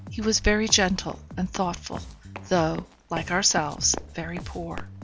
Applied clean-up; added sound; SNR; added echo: none; Run + Bass guitar; 12 dB; none.